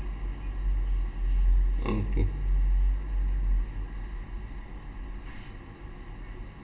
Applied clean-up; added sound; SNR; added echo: none; none; none; reverberation time 1.9 s.